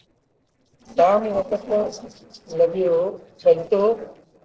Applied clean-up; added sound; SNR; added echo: neural separator model SepFormer DNS4.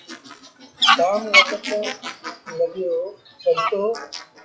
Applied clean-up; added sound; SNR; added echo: classical method WPE with log-MMSE.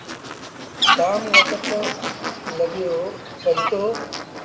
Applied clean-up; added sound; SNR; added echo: none; Fowl; -2 dB; reverberation time 1.6 s.